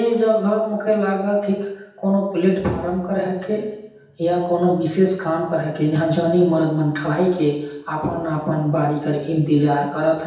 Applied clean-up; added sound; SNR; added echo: none; none; none; reverberation time 0.9 s.